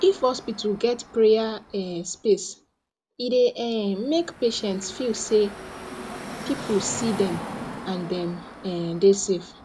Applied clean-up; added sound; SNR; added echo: none; Car passing by / Traffic noise, roadway noise; 14 dB; none.